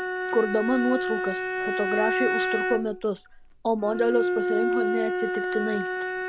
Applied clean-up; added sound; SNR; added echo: none; Bowed string instrument; 0 dB; none.